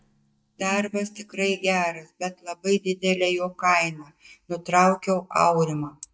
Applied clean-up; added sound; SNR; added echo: neural mask model DeepFilterNet 3.